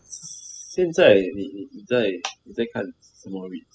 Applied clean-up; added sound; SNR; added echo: classical method spectral subtraction.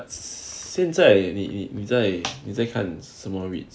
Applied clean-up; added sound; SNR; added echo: none; none; none; none.